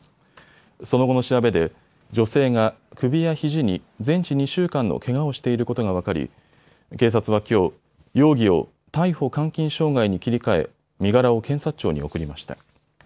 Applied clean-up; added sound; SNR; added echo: none; none; none; none.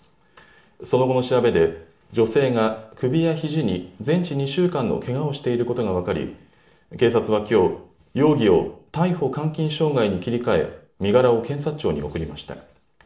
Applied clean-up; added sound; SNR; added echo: none; none; none; reverberation time 0.6 s.